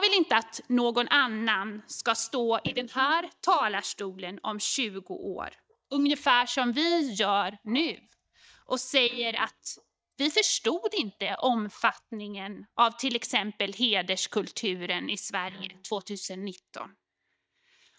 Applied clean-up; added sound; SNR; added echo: neural mask model DeepFilterNet 3.